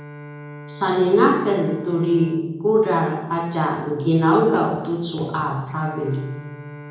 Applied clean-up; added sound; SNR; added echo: none; Bowed string instrument; 18 dB; reverberation time 0.9 s.